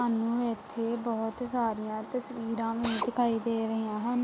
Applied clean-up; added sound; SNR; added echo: none; Drill; 13 dB; none.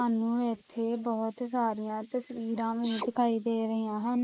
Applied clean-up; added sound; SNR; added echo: neural mask model Resemble Enhance denoiser.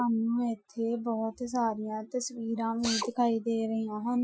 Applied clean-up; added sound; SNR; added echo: classical method Wiener filter.